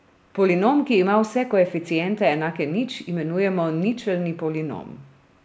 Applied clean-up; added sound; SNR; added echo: none; none; none; none.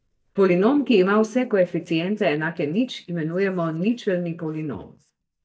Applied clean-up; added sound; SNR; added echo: neural mask model DeepFilterNet 3.